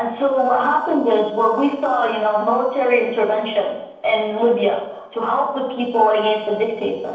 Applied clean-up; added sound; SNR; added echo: neural separator model SepFormer DNS4.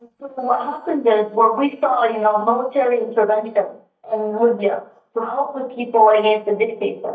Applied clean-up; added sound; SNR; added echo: neural mask model DeepFilterNet 3.